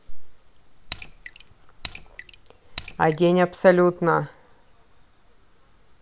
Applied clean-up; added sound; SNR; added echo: none; Raindrop / Splash, splatter; 16 dB; none.